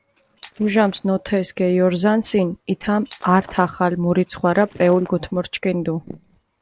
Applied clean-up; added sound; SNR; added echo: neural separator model SepFormer DNS4.